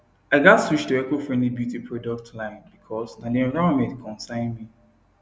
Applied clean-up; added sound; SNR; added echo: none; none; none; none.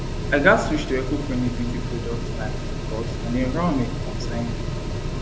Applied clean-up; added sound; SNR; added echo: none; Mechanical fan; 1 dB; none.